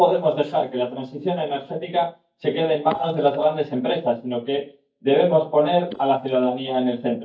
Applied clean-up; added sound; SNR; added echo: neural mask model DeepFilterNet 3.